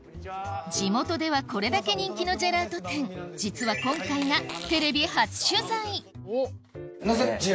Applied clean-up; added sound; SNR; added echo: none; Fart; 14 dB; none.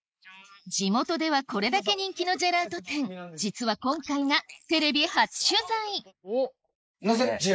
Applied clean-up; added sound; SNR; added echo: neural mask model Resemble Enhance denoiser.